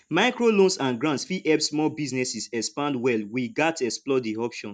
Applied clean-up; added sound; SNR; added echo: none; none; none; none.